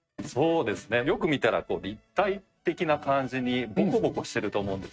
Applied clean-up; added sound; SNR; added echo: neural mask model RNNoise.